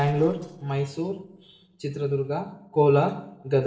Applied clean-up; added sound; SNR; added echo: neural separator model SepFormer DNS4.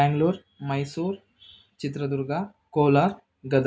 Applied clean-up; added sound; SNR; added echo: none; none; none; none.